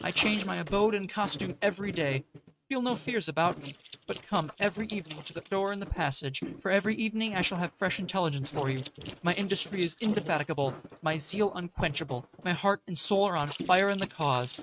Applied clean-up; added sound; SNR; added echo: neural mask model RNNoise.